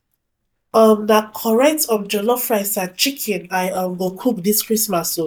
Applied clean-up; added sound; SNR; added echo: neural mask model DeepFilterNet 3.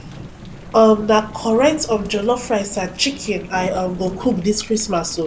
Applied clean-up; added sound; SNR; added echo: none; Thunder / Rain; 15 dB; none.